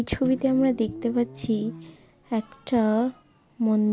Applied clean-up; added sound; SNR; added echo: none; Guitar; 17 dB; none.